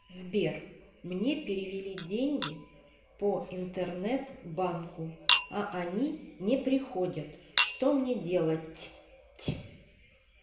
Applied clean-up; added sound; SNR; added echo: none; Chink, clink; -2 dB; reverberation time 0.7 s.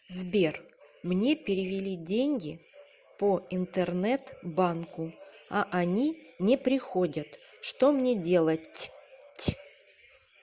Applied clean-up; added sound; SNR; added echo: none; none; none; none.